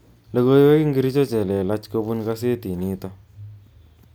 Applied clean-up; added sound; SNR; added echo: none; none; none; none.